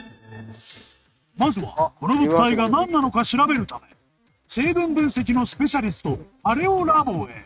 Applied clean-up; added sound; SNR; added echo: neural mask model RNNoise.